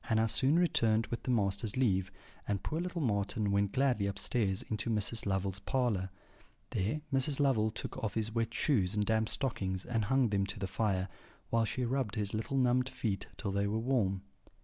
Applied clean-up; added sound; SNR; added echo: none; none; none; none.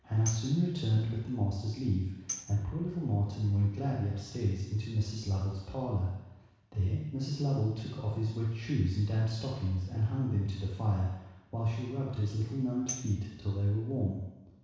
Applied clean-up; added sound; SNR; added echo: none; Tambourine; 14 dB; reverberation time 1.1 s.